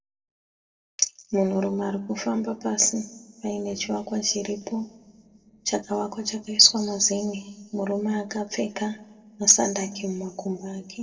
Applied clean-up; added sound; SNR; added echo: neural separator model SepFormer DNS4.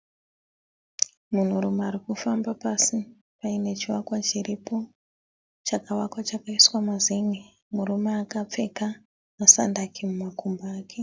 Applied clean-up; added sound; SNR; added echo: none; none; none; none.